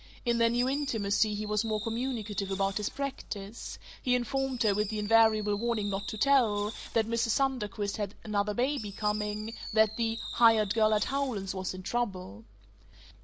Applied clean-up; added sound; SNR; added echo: none; Fireworks; 12 dB; none.